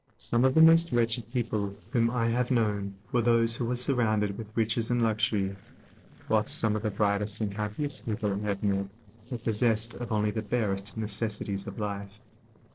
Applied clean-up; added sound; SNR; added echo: neural separator model SepFormer DNS4.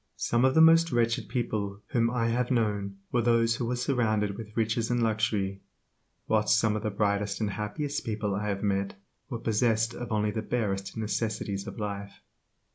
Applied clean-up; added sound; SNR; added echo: none; none; none; none.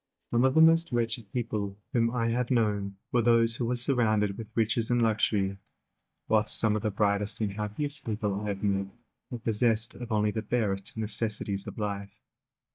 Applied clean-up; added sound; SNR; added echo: neural mask model DeepFilterNet 3.